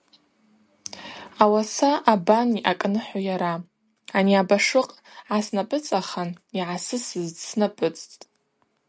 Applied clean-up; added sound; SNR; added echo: none; none; none; none.